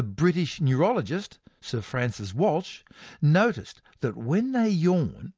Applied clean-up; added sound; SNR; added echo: none; none; none; none.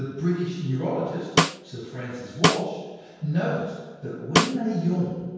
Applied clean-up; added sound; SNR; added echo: none; Snare drum; -2 dB; reverberation time 1.2 s.